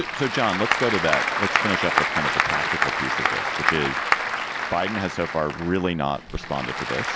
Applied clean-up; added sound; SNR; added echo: none; Applause / Crowd; -2 dB; none.